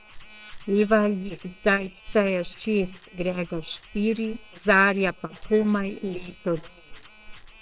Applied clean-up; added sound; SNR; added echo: neural separator model SepFormer WHAM!.